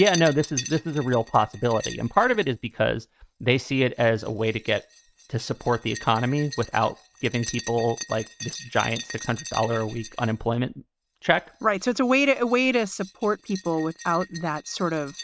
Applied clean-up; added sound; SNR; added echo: neural mask model RNNoise.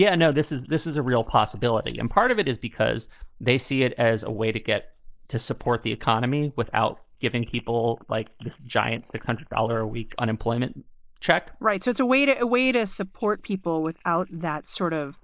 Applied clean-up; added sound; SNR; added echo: neural mask model Resemble Enhance denoiser.